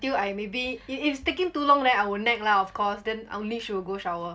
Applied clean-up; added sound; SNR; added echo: none; none; none; none.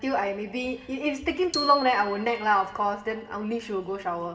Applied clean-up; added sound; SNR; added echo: none; Glockenspiel; 14 dB; reverberation time 1.8 s.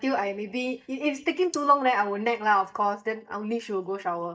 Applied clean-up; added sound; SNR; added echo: neural mask model DeepFilterNet 3.